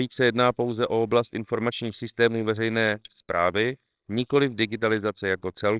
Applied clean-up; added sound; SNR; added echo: neural separator model SepFormer WHAMR!.